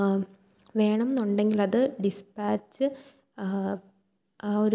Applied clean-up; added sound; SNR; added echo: none; none; none; none.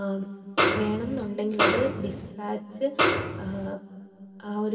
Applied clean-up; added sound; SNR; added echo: none; Snare drum; -4 dB; reverberation time 2.4 s.